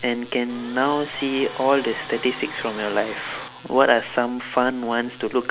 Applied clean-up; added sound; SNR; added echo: none; Tools; 14 dB; none.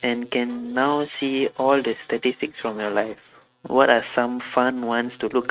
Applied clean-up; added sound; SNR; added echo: neural mask model RNNoise.